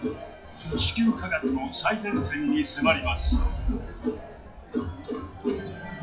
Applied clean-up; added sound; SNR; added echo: classical method WPE with log-MMSE.